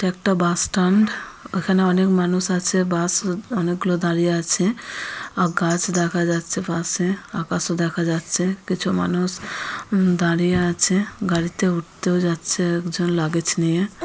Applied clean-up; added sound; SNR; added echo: none; none; none; none.